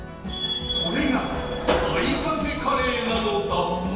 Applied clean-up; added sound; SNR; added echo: none; Sliding door / Slam; 7 dB; reverberation time 1.2 s.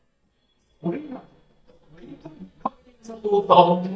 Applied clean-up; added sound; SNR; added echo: neural mask model DeepFilterNet 3.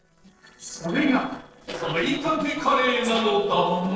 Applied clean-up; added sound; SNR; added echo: neural separator model SepFormer DNS4.